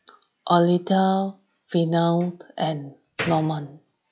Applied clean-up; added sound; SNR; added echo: classical method log-MMSE.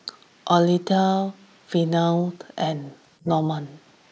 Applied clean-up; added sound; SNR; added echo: neural mask model Resemble Enhance denoiser.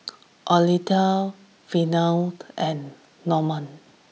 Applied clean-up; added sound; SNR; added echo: none; none; none; none.